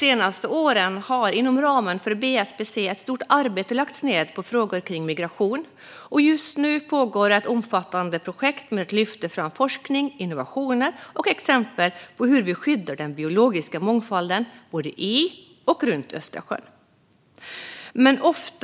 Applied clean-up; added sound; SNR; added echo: none; none; none; none.